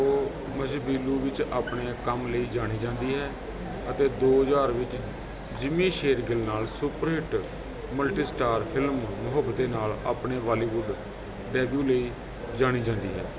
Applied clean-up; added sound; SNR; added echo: none; none; none; none.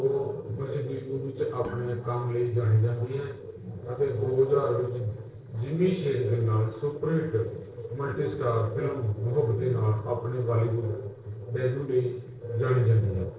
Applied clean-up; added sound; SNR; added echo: neural separator model SepFormer DNS4.